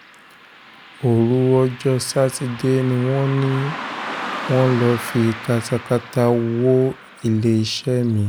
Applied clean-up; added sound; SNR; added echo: none; Car passing by; 14 dB; none.